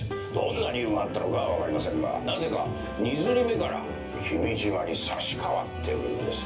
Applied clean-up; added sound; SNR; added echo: none; Plucked string instrument; 16 dB; reverberation time 0.3 s.